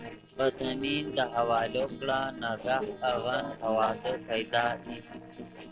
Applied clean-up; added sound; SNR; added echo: neural separator model SepFormer DNS4.